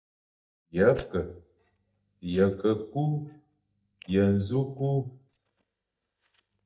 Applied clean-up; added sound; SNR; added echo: neural mask model DeepFilterNet 3.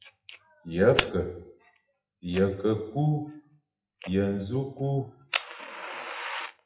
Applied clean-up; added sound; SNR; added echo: classical method WPE with log-MMSE.